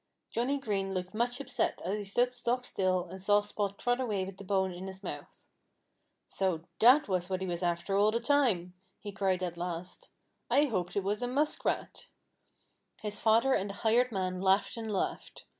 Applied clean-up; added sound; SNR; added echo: none; none; none; none.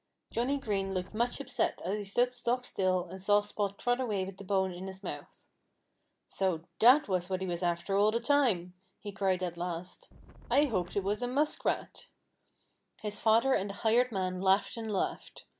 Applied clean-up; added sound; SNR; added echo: none; Wind; 19 dB; none.